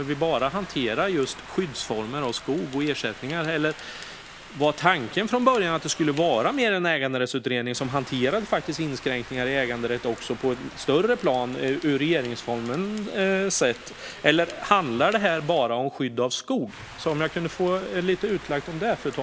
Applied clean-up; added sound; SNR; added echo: none; Rain; 17 dB; none.